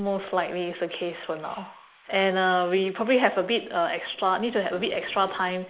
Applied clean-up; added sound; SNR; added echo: neural mask model Resemble Enhance denoiser.